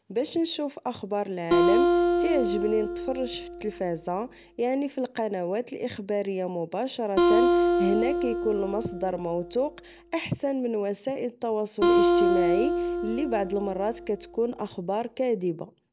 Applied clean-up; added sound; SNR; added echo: none; Acoustic guitar; -3 dB; none.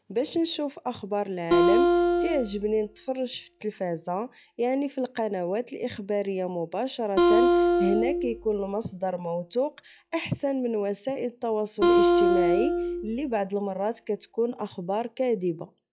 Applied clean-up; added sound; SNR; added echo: classical method log-MMSE.